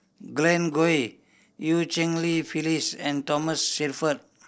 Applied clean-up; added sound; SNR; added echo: neural separator model SepFormer DNS4.